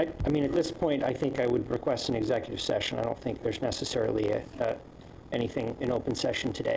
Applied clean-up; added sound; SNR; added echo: none; none; none; none.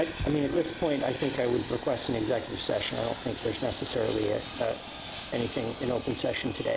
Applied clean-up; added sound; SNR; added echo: none; Fixed-wing aircraft, airplane; 10 dB; none.